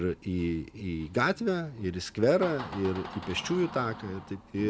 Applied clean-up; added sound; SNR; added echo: none; Door; 15 dB; none.